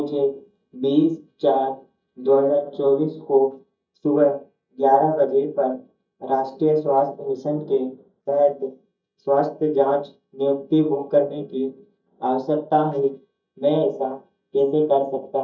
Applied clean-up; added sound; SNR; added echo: neural mask model DeepFilterNet 3.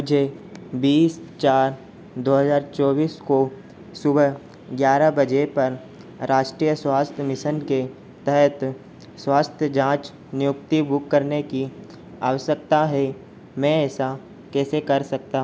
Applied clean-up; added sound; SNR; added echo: none; none; none; none.